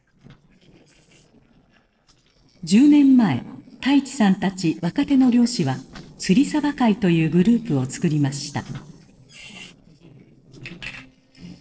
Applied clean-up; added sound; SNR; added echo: neural separator model SepFormer DNS4.